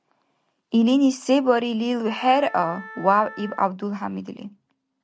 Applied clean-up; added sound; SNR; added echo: none; Wind instrument, woodwind instrument; 19 dB; none.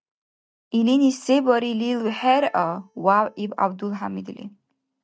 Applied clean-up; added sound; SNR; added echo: neural mask model DeepFilterNet 3.